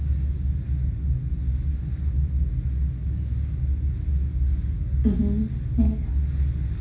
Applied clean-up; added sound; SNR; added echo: none; none; none; reverberation time 0.5 s.